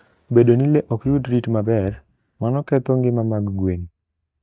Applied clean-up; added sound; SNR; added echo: neural mask model DeepFilterNet 3.